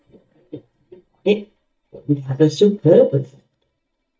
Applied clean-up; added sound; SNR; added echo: neural mask model DeepFilterNet 3.